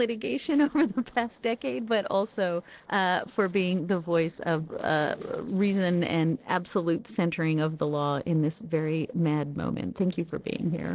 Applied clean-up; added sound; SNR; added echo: neural separator model SepFormer DNS4.